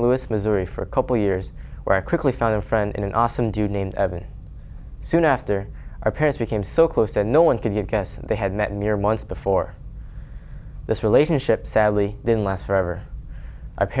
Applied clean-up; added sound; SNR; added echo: none; none; none; none.